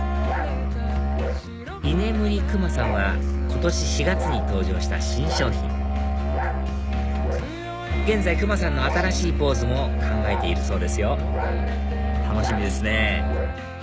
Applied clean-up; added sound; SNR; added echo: none; Musical instrument; -4 dB; none.